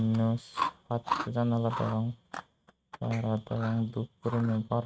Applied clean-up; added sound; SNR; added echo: neural mask model RNNoise.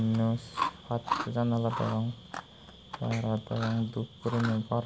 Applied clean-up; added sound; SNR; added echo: none; Chewing, mastication; 8 dB; none.